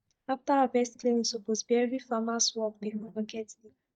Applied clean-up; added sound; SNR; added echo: neural mask model DeepFilterNet 3.